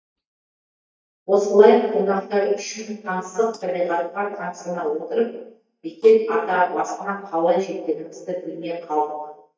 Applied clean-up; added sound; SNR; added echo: neural mask model DeepFilterNet 3.